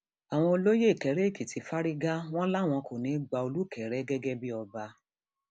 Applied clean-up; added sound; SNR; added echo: none; none; none; none.